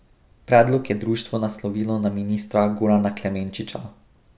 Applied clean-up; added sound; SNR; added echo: none; none; none; none.